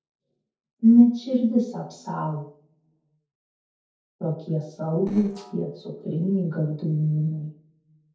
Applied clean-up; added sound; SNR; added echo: neural separator model SepFormer DNS4.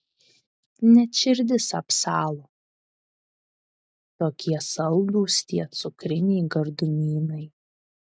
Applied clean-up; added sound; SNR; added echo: none; none; none; none.